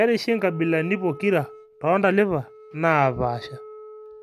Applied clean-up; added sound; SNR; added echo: none; Wind instrument, woodwind instrument; 19 dB; none.